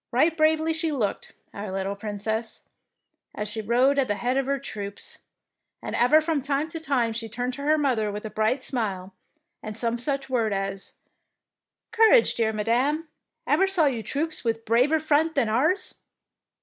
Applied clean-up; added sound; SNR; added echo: none; none; none; none.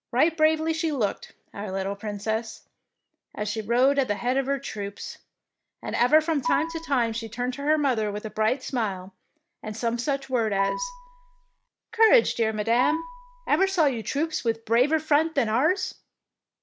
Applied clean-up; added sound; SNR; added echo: none; Marimba, xylophone; 9 dB; none.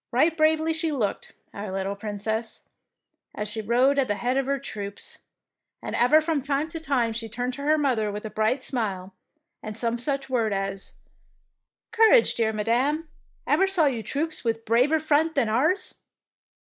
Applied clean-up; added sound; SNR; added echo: neural mask model Resemble Enhance denoiser.